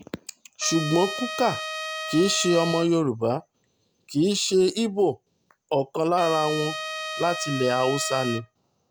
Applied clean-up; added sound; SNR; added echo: none; Trumpet; 7 dB; none.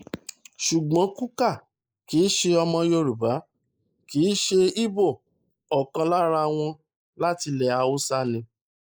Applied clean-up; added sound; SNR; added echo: neural mask model Resemble Enhance denoiser.